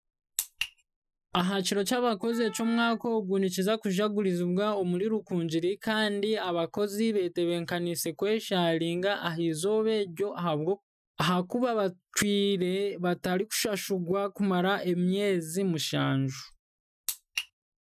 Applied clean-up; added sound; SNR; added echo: classical method Wiener filter.